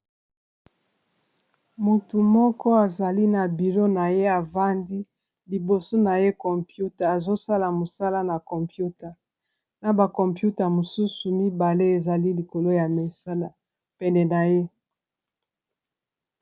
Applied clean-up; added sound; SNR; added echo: none; none; none; none.